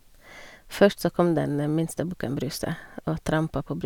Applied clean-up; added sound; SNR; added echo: none; none; none; none.